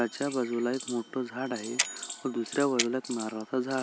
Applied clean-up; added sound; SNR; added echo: none; Clock; 6 dB; none.